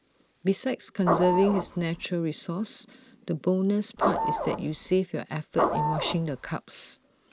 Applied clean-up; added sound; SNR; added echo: none; Printer / Engine; 1 dB; none.